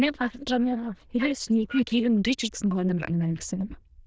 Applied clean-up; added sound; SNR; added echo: neural diffusion model UNIVERSE++.